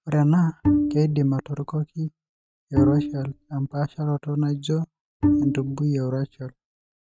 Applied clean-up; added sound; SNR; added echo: neural mask model RNNoise.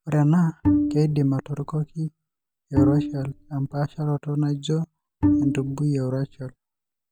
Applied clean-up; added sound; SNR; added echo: none; Bowed string instrument; 1 dB; none.